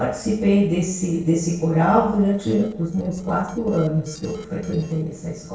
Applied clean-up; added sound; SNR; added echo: neural separator model SepFormer DNS4.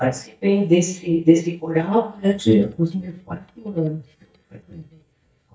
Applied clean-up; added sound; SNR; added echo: neural mask model DeepFilterNet 3.